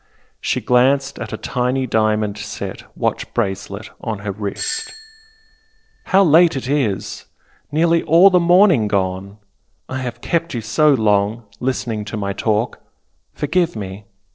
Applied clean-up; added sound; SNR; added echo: neural separator model SepFormer DNS4.